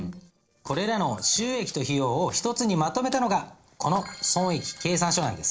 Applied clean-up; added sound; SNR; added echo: neural separator model SepFormer DNS4.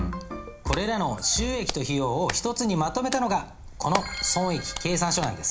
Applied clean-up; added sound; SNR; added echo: none; Hands; 11 dB; reverberation time 0.4 s.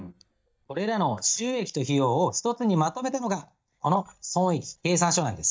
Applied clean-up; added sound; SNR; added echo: neural mask model DeepFilterNet 3.